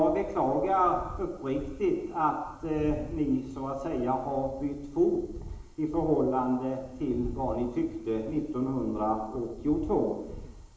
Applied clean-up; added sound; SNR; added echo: none; Wind; 14 dB; reverberation time 1.0 s.